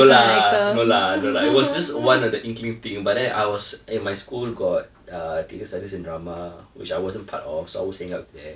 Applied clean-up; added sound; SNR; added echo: none; none; none; none.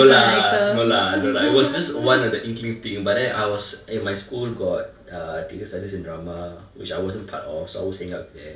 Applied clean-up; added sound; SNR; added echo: none; none; none; reverberation time 1.3 s.